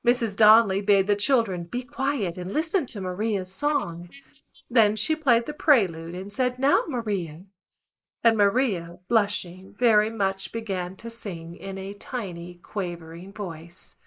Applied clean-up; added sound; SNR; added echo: neural mask model Resemble Enhance denoiser.